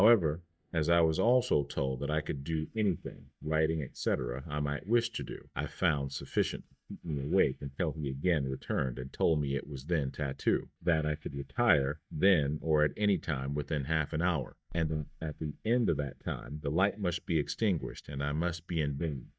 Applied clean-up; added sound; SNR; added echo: neural mask model DeepFilterNet 3.